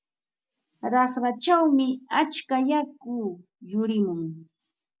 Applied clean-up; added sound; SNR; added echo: none; none; none; none.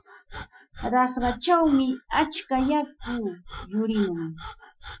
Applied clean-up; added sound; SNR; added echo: classical method Wiener filter.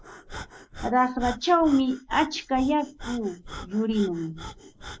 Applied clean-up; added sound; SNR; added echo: neural mask model Resemble Enhance denoiser.